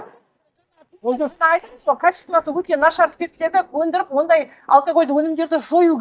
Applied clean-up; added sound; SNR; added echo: neural mask model DeepFilterNet 3.